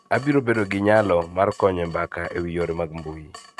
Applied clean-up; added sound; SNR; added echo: neural mask model RNNoise.